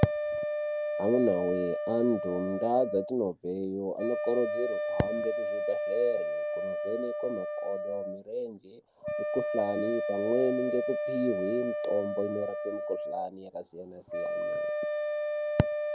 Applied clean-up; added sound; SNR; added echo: none; Wind instrument, woodwind instrument; 1 dB; none.